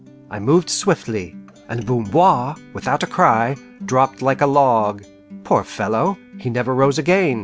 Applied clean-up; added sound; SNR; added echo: none; Acoustic guitar; 20 dB; none.